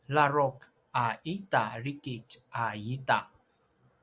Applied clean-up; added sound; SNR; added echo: none; none; none; none.